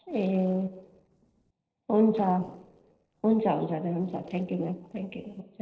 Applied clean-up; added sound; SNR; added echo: neural separator model SepFormer DNS4.